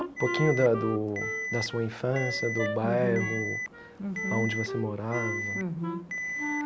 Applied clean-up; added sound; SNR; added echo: none; Alarm + Wind instrument, woodwind instrument; 4 dB; none.